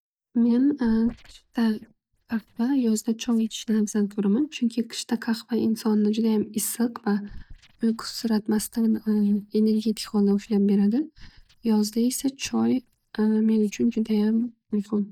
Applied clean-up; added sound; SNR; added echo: neural mask model DeepFilterNet 3.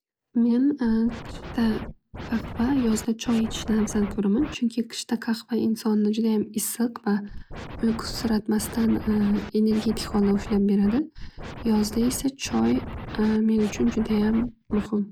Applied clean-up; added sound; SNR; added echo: none; Scratching (performance technique); 11 dB; none.